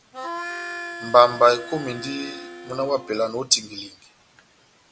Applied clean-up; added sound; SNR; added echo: none; Harmonica; 12 dB; none.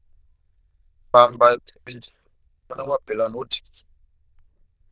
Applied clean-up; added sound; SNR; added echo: neural diffusion model UNIVERSE++.